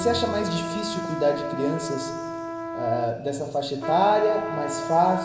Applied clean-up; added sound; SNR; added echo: none; Trumpet; 7 dB; reverberation time 1.6 s.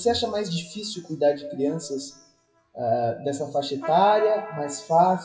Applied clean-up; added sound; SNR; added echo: classical method WPE with log-MMSE.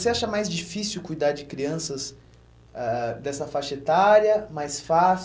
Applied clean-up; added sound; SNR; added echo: none; none; none; none.